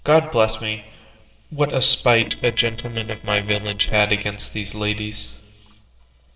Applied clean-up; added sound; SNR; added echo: neural separator model SepFormer DNS4.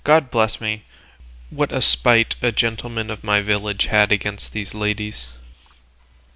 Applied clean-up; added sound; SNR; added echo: none; none; none; none.